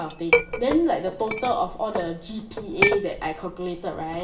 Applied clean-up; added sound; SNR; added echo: none; Chink, clink; 2 dB; reverberation time 0.6 s.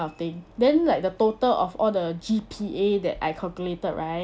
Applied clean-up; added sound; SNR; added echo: none; none; none; none.